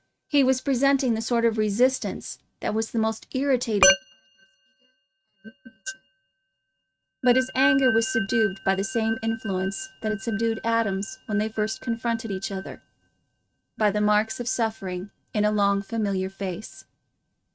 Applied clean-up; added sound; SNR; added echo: neural mask model RNNoise.